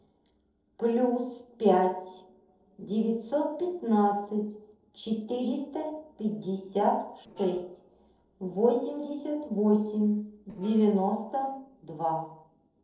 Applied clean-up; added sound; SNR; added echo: neural separator model SepFormer DNS4.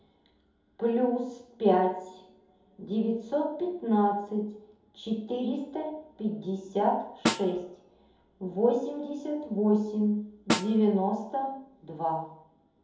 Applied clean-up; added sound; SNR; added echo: none; Snare drum; 5 dB; reverberation time 2.6 s.